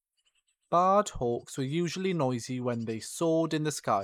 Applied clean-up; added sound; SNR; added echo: neural mask model Resemble Enhance denoiser.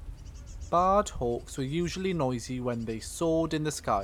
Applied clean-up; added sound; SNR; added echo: none; Wind / Bird / Insect; 15 dB; none.